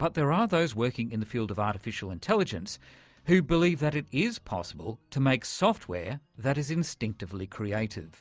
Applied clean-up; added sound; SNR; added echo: none; none; none; none.